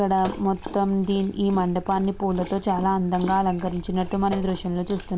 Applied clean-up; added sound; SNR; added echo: none; Sink (filling or washing) + Dog; 13 dB; none.